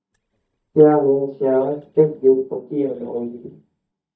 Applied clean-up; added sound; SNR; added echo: neural mask model DeepFilterNet 3.